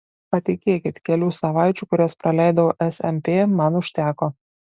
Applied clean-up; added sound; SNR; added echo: none; none; none; none.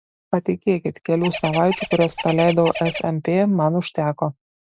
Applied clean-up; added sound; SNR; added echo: none; Bird; 9 dB; none.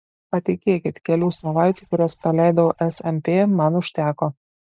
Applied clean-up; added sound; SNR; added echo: neural mask model DeepFilterNet 3.